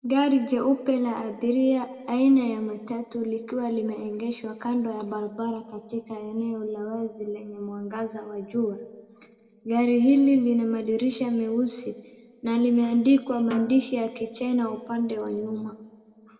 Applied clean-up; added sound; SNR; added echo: none; Snare drum; 10 dB; reverberation time 1.6 s.